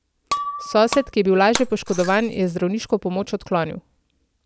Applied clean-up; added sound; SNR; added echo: none; Shatter; 11 dB; none.